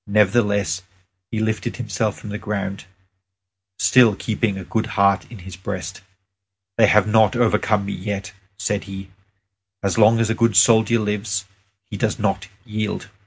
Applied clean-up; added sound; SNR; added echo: none; none; none; none.